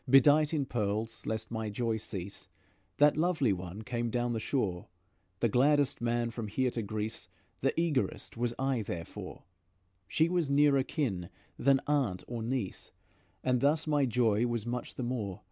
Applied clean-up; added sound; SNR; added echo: none; none; none; none.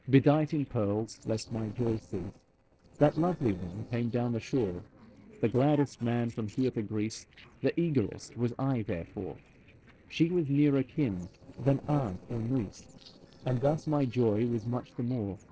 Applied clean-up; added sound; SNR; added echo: neural separator model SepFormer DNS4.